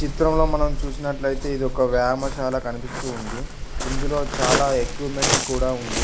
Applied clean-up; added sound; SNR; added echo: none; Waves, surf; 1 dB; none.